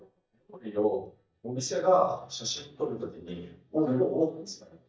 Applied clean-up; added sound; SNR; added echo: neural mask model DeepFilterNet 3.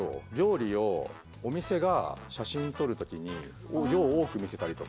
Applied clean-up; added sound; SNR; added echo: none; none; none; none.